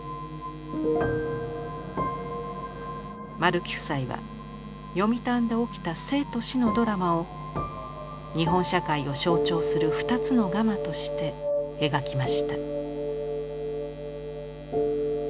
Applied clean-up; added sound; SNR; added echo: none; Buzz; 14 dB; none.